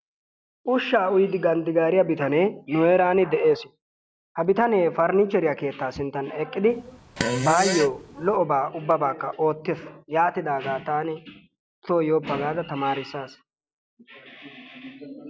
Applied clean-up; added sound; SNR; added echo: none; Fart; 5 dB; none.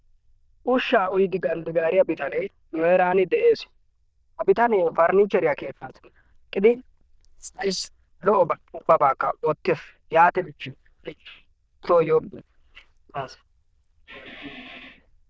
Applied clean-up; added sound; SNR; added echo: neural diffusion model UNIVERSE++.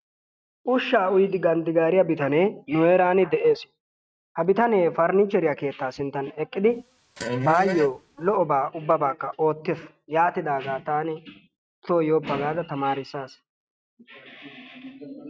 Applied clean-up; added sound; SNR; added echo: neural mask model RNNoise.